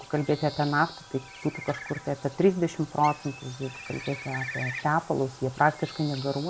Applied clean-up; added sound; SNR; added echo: none; Bathtub (filling or washing) + Bird; 13 dB; none.